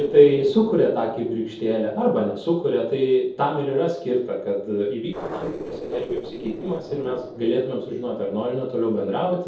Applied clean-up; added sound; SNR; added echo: neural separator model SepFormer DNS4.